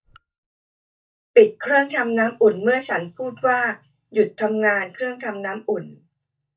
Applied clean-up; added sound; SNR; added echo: neural mask model DeepFilterNet 3.